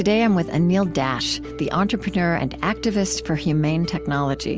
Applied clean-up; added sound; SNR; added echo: none; none; none; none.